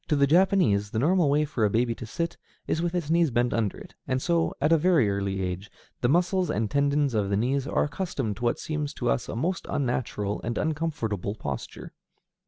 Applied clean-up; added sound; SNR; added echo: none; none; none; none.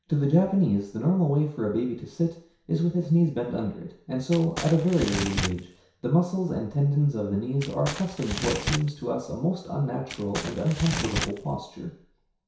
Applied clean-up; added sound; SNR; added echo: none; Crumpling, crinkling; 7 dB; reverberation time 0.6 s.